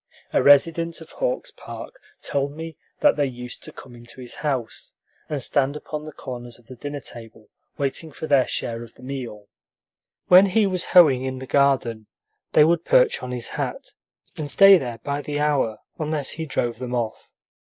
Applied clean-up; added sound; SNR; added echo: neural mask model Resemble Enhance denoiser.